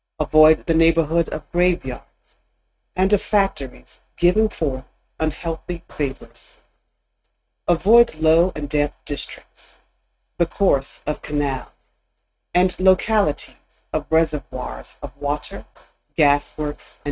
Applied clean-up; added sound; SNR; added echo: neural mask model RNNoise.